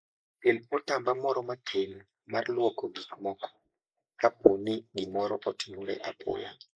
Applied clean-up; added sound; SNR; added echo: neural mask model Resemble Enhance denoiser.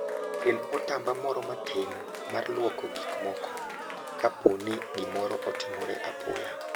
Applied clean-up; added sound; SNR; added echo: none; Cheering; 4 dB; none.